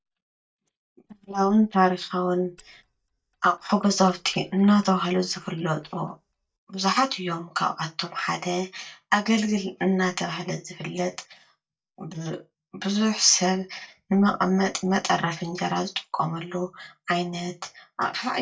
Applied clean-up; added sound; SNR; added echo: neural mask model DeepFilterNet 3.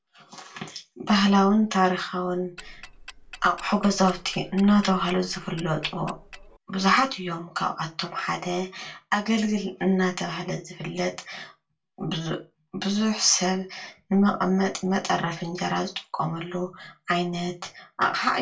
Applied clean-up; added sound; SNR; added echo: none; Tick-tock; 18 dB; reverberation time 0.2 s.